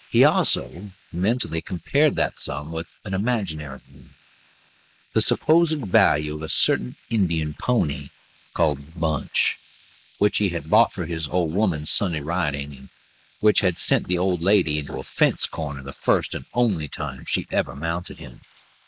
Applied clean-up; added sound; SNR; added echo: neural mask model Resemble Enhance denoiser.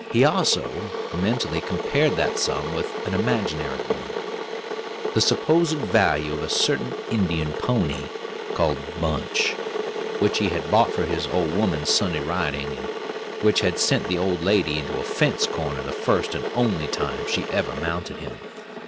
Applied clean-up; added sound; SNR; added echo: none; Boiling / Water; 5 dB; none.